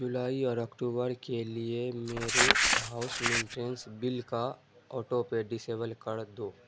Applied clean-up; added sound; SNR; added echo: none; Crumpling, crinkling; -5 dB; none.